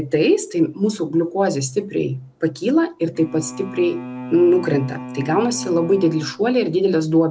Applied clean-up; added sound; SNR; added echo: none; Bowed string instrument; 13 dB; none.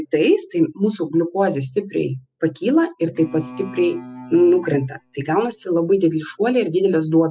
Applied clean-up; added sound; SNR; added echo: classical method spectral subtraction.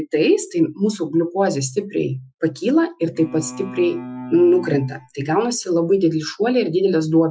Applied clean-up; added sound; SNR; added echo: classical method Wiener filter.